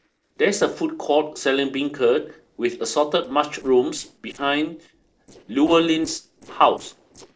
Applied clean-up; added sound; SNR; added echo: neural separator model SepFormer DNS4.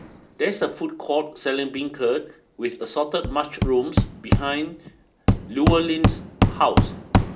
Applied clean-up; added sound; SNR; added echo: none; Hammer; -1 dB; none.